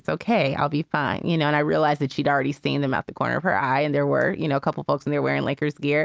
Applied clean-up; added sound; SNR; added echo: none; none; none; none.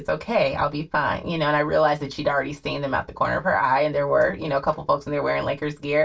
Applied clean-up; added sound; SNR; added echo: none; none; none; reverberation time 0.2 s.